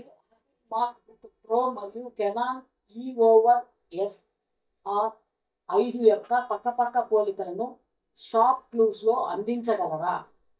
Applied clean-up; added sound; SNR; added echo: neural mask model DeepFilterNet 3.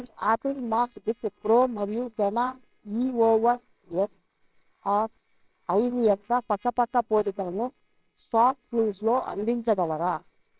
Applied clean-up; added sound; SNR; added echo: neural separator model SepFormer WHAMR!.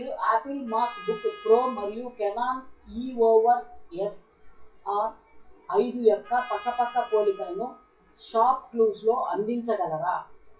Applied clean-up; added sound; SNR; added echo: classical method WPE with log-MMSE.